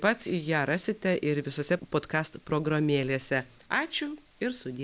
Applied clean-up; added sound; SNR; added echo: none; none; none; none.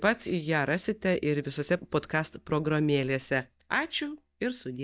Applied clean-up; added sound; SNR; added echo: neural mask model DeepFilterNet 3.